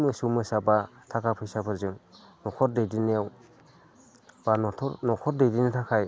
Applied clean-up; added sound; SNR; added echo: none; none; none; none.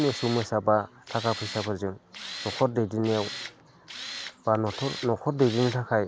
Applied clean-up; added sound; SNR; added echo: none; Tools; 12 dB; none.